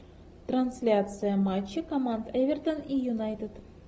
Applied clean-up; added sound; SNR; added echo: none; none; none; none.